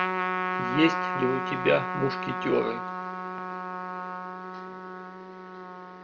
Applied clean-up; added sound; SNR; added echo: none; Trumpet; 1 dB; none.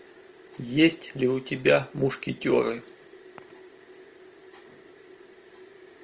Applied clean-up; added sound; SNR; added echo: none; none; none; none.